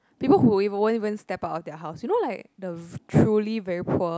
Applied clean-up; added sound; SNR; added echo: none; none; none; none.